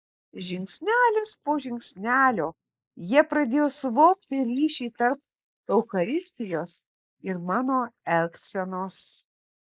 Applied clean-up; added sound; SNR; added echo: neural mask model Resemble Enhance denoiser.